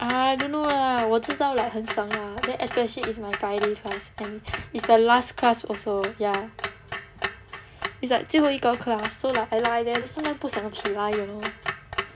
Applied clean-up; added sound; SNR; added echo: none; Clock; 9 dB; none.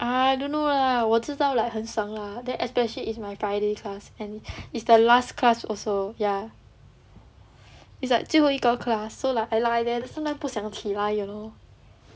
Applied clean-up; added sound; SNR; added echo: none; none; none; none.